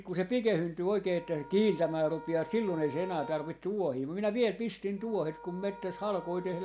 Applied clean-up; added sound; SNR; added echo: none; Wind instrument, woodwind instrument; 17 dB; none.